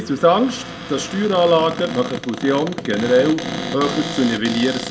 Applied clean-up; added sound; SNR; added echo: none; Cupboard open or close; 9 dB; reverberation time 0.3 s.